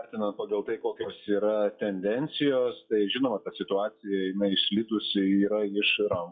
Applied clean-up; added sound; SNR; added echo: classical method WPE with log-MMSE.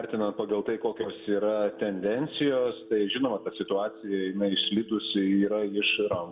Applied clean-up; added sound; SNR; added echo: none; Telephone; 19 dB; reverberation time 0.6 s.